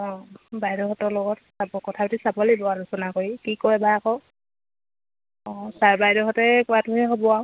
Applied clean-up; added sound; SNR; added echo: none; none; none; none.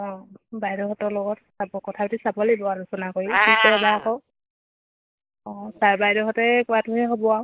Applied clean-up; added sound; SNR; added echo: neural mask model Resemble Enhance denoiser.